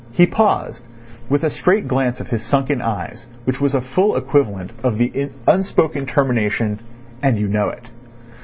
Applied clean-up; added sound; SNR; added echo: none; none; none; none.